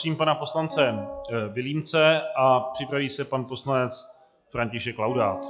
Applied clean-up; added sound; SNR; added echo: classical method log-MMSE.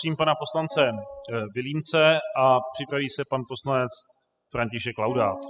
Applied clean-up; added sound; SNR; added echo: classical method spectral subtraction.